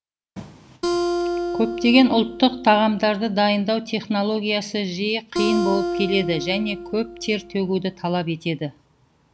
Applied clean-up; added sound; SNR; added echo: none; Acoustic guitar; 6 dB; none.